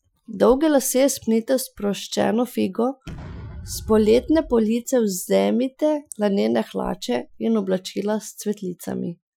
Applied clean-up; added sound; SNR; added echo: classical method Wiener filter.